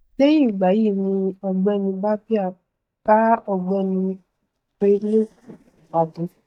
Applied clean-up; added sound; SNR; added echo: neural mask model DeepFilterNet 3.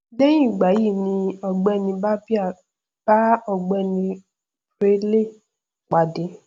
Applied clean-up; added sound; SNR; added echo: none; none; none; none.